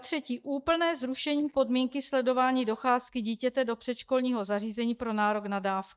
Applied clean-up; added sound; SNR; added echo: neural mask model DeepFilterNet 3.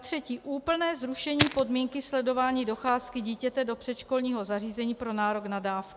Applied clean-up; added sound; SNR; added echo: none; Fire; 2 dB; none.